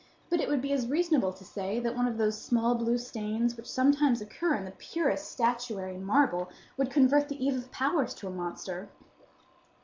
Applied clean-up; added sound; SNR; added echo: none; none; none; none.